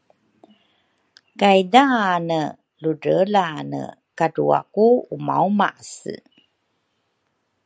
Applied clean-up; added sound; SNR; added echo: none; none; none; none.